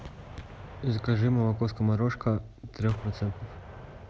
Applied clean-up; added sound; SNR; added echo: none; Gunshot, gunfire; 16 dB; none.